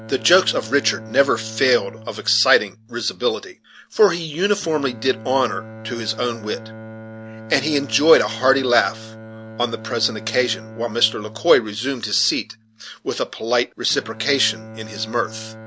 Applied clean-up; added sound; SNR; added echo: none; Bowed string instrument; 16 dB; none.